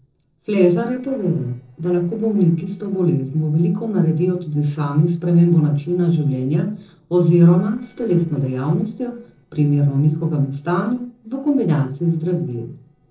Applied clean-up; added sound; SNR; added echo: neural separator model SepFormer DNS4.